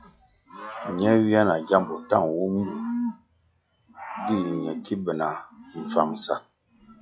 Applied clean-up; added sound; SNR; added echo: classical method log-MMSE.